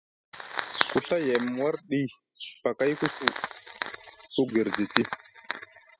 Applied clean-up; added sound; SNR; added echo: classical method spectral subtraction.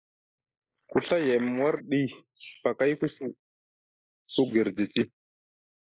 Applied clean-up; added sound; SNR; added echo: neural mask model Resemble Enhance denoiser.